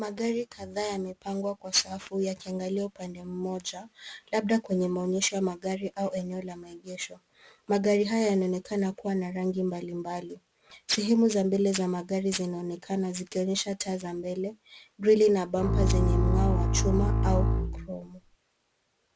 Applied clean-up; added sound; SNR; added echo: none; Bowed string instrument; -4 dB; none.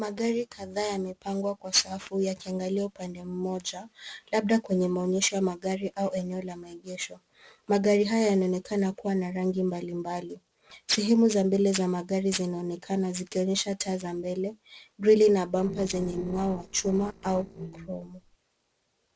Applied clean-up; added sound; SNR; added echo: neural separator model SepFormer DNS4.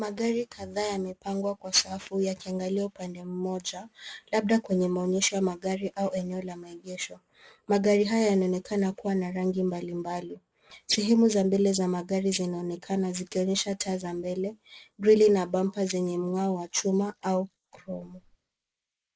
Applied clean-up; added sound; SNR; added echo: neural mask model Resemble Enhance denoiser.